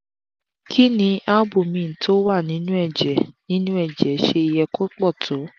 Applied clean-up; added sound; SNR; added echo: none; none; none; none.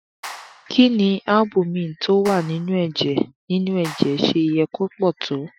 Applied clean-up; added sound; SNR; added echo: classical method Wiener filter.